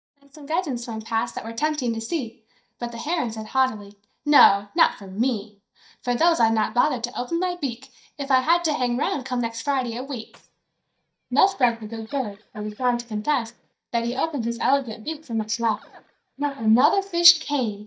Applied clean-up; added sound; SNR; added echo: neural mask model DeepFilterNet 3.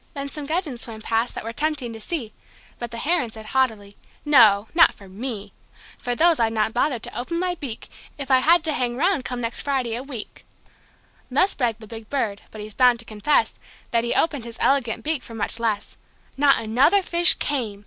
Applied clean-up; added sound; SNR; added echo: none; none; none; none.